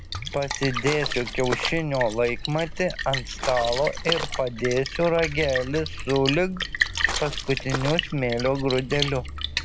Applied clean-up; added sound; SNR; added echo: none; Walk, footsteps + Splash, splatter; 5 dB; none.